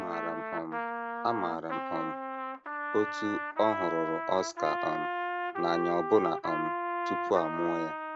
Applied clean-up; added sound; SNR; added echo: none; Trumpet; 2 dB; none.